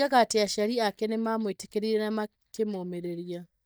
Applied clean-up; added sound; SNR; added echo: neural mask model DeepFilterNet 3.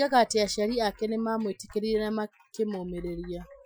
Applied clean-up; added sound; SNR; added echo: classical method Wiener filter.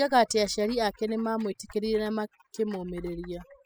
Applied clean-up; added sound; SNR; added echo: classical method spectral subtraction.